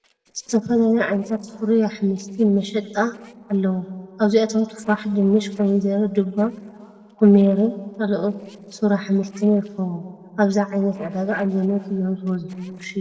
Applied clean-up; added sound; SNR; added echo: neural separator model SepFormer DNS4.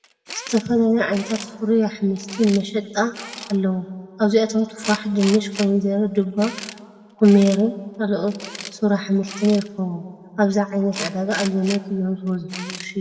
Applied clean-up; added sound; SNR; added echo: none; Tools; 17 dB; reverberation time 1.4 s.